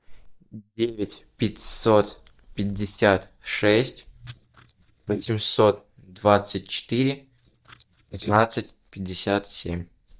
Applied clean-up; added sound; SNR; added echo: neural mask model DeepFilterNet 3.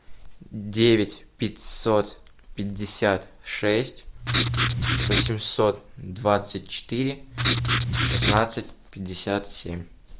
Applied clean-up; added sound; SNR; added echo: none; Writing; -3 dB; none.